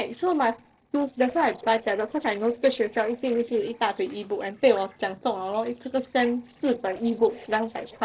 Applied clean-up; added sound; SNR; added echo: neural separator model SepFormer DNS4.